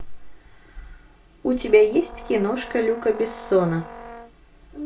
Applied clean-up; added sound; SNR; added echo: none; Brass instrument; 17 dB; reverberation time 0.2 s.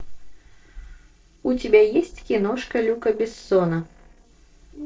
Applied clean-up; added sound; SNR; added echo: neural separator model SepFormer DNS4.